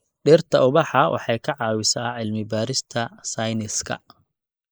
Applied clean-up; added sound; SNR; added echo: neural mask model Resemble Enhance denoiser.